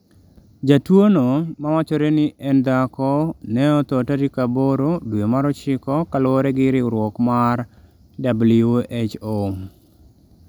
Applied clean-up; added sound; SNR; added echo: none; none; none; none.